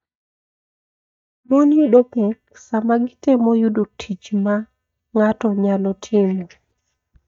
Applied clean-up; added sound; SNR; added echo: neural mask model DeepFilterNet 3.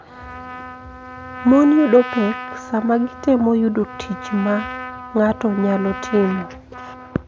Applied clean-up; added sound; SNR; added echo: none; Trumpet; 13 dB; none.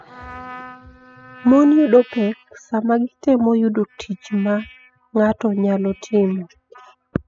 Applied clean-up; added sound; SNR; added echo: classical method spectral subtraction.